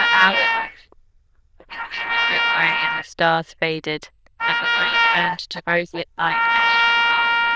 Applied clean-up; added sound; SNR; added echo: neural diffusion model UNIVERSE++.